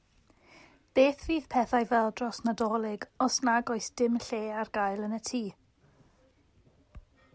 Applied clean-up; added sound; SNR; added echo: none; none; none; none.